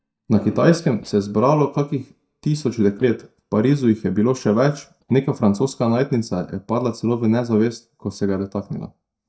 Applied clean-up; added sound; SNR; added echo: neural mask model DeepFilterNet 3.